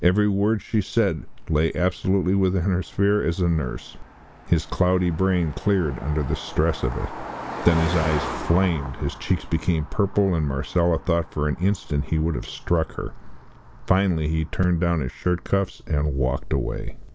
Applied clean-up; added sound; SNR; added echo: none; Car passing by; 16 dB; none.